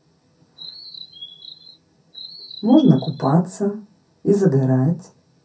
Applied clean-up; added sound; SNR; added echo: none; Chirp, tweet; 18 dB; reverberation time 0.3 s.